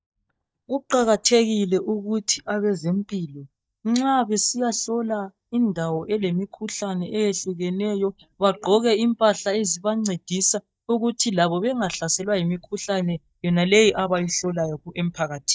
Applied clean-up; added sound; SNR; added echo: neural mask model DeepFilterNet 3.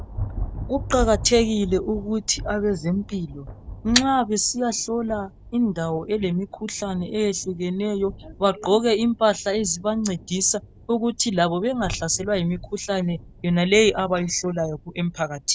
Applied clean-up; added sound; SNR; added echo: none; Thunder; 13 dB; none.